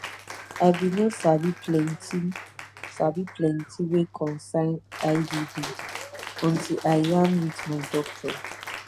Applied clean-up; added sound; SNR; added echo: none; Cheering; 13 dB; none.